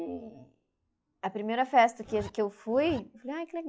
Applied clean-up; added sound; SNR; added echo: classical method log-MMSE.